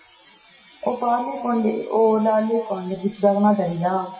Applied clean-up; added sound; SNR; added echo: classical method WPE with log-MMSE.